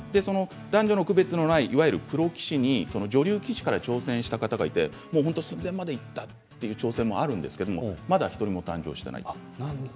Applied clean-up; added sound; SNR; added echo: none; none; none; none.